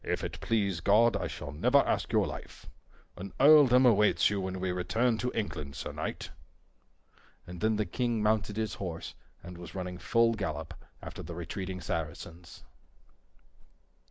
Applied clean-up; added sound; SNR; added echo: none; none; none; none.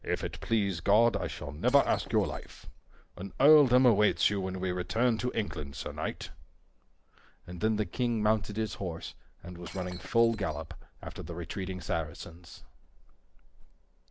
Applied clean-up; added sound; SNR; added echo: none; Shatter; 20 dB; none.